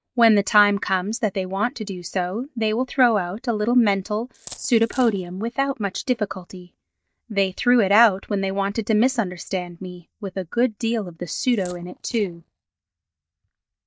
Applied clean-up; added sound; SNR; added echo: neural mask model DeepFilterNet 3.